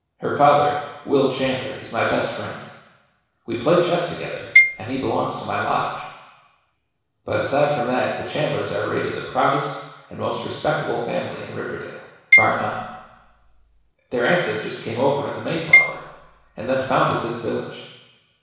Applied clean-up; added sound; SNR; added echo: none; Marimba, xylophone; -2 dB; reverberation time 1.1 s.